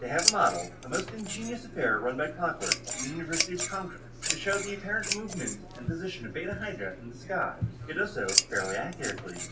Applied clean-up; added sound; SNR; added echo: none; Scissors; 1 dB; reverberation time 0.3 s.